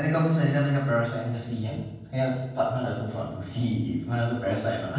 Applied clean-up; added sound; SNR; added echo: none; none; none; reverberation time 1.2 s.